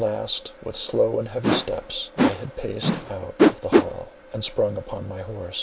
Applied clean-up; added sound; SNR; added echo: none; Whoosh, swoosh, swish; -5 dB; none.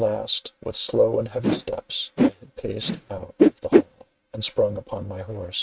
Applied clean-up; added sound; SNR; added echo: neural mask model RNNoise.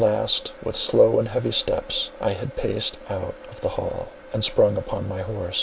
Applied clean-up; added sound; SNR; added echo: none; none; none; none.